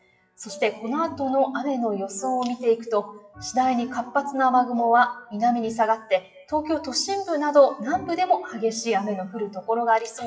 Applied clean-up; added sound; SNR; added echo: classical method WPE with log-MMSE.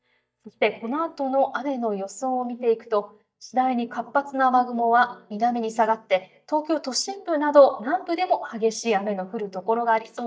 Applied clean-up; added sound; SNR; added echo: neural mask model DeepFilterNet 3.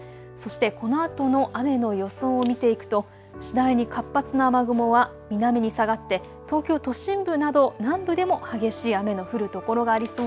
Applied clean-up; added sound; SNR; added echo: none; none; none; none.